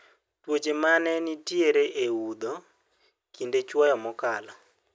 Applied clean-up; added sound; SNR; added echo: none; none; none; none.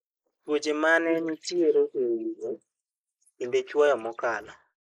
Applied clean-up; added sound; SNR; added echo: neural mask model Resemble Enhance denoiser.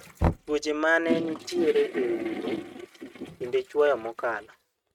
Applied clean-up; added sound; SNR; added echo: neural mask model RNNoise.